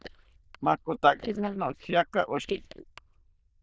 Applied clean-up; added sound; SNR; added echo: neural diffusion model UNIVERSE++.